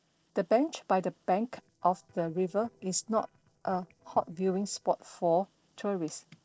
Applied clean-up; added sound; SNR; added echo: neural separator model SepFormer DNS4.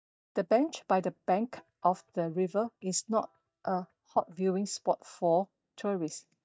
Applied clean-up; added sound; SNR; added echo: neural mask model DeepFilterNet 3.